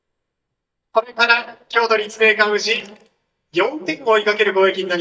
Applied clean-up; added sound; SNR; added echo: neural mask model DeepFilterNet 3.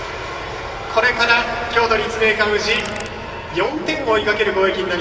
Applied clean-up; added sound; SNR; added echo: none; Computer keyboard; 20 dB; reverberation time 2.8 s.